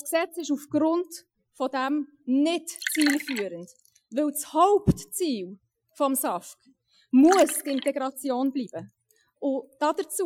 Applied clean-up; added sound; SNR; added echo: classical method Wiener filter.